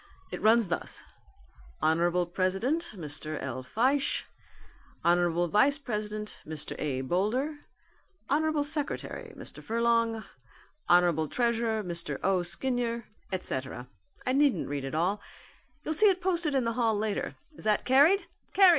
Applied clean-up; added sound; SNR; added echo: none; none; none; none.